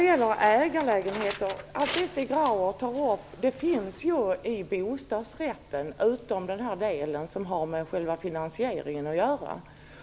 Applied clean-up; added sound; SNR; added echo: none; none; none; none.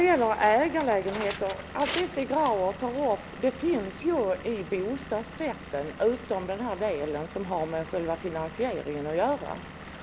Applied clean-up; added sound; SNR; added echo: none; Engine / Vehicle; 15 dB; none.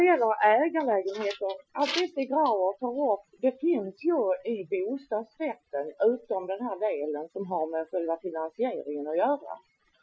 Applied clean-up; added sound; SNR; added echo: classical method Wiener filter.